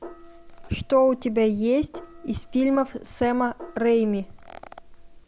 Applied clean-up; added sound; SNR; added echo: none; Gong; 18 dB; none.